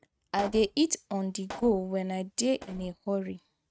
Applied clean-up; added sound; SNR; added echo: neural mask model RNNoise.